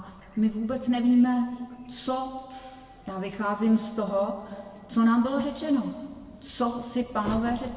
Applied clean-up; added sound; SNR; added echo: none; Train; 20 dB; reverberation time 1.5 s.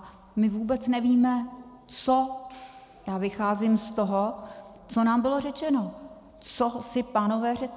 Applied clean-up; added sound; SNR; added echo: none; none; none; none.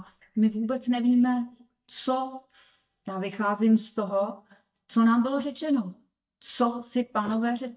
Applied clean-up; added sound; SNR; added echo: neural mask model DeepFilterNet 3.